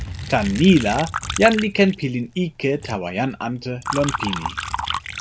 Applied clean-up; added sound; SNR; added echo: none; Liquid; 9 dB; none.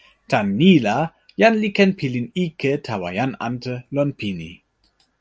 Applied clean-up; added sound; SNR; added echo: none; none; none; none.